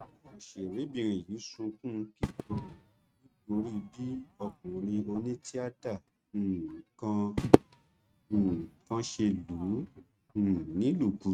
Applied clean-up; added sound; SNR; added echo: neural mask model RNNoise.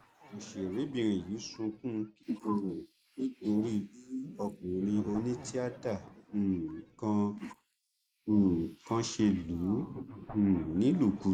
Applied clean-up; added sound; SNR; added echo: neural mask model Resemble Enhance denoiser.